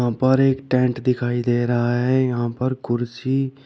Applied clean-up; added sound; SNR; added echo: none; none; none; none.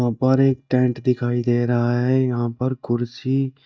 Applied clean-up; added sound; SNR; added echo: neural mask model DeepFilterNet 3.